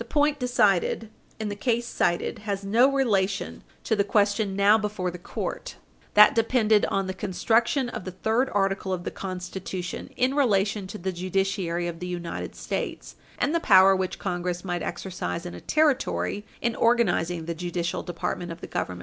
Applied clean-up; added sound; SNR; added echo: none; none; none; none.